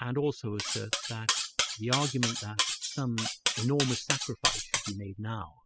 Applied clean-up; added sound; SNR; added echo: classical method spectral subtraction.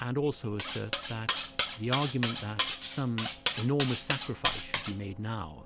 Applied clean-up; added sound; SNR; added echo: none; Cutlery, silverware; 0 dB; none.